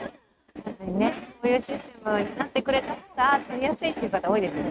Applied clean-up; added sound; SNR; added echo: neural mask model RNNoise.